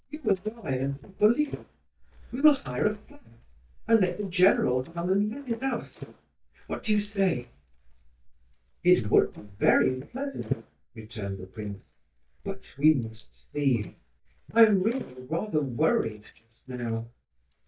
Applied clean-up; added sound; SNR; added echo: neural mask model DeepFilterNet 3.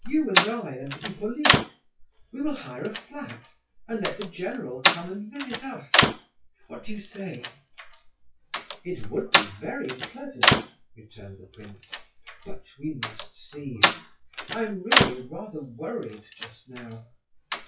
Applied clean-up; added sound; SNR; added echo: classical method WPE with log-MMSE.